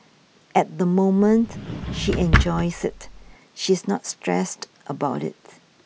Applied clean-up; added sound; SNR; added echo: none; Drawer open or close; 2 dB; none.